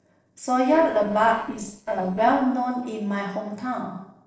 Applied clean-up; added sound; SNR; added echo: neural separator model SepFormer DNS4.